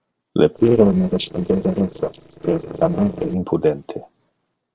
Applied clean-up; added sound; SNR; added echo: neural separator model SepFormer DNS4.